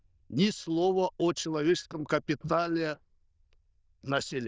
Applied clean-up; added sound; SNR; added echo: neural diffusion model UNIVERSE++.